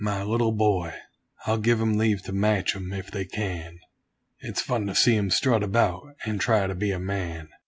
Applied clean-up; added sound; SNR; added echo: none; none; none; none.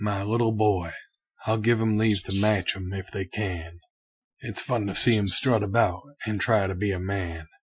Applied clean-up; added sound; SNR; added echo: classical method Wiener filter.